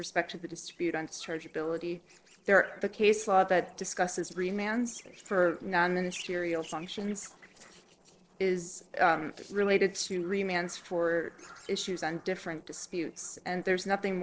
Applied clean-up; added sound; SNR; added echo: neural separator model SepFormer DNS4.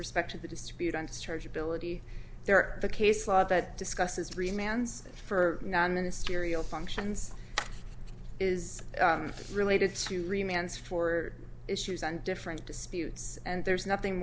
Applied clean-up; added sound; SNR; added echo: none; none; none; none.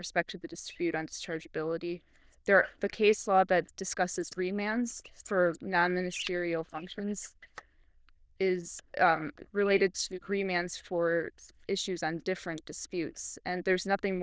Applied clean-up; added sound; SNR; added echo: neural diffusion model UNIVERSE++.